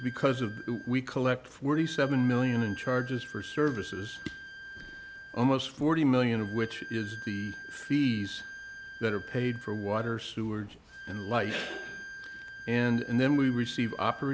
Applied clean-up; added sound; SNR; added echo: none; Bowed string instrument; 15 dB; none.